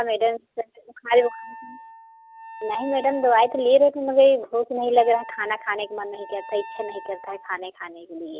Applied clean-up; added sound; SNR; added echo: none; Wind instrument, woodwind instrument; 18 dB; none.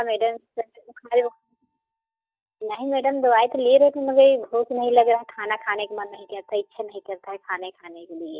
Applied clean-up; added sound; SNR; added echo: neural mask model DeepFilterNet 3.